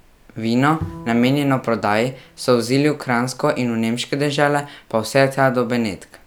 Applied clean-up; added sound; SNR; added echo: none; Bowed string instrument; 18 dB; none.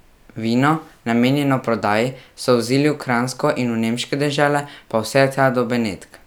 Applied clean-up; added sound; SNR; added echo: none; none; none; none.